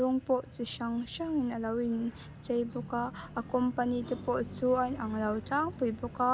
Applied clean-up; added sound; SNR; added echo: none; none; none; none.